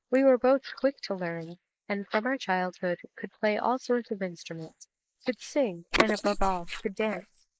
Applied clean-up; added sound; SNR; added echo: neural mask model Resemble Enhance denoiser.